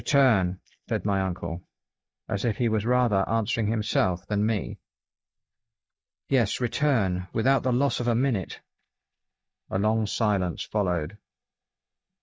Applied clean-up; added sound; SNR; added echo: neural mask model DeepFilterNet 3.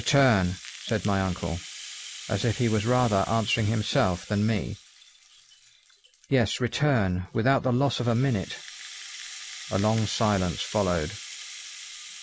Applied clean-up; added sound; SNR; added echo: none; Rattle (instrument); 15 dB; none.